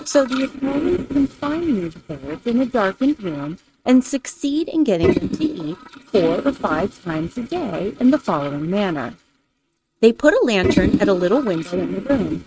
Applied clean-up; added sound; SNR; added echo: neural mask model RNNoise.